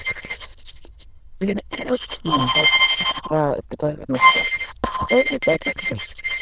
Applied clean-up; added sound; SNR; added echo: neural diffusion model UNIVERSE++.